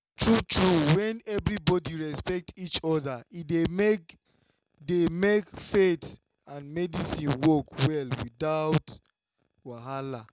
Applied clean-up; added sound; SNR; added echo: none; none; none; none.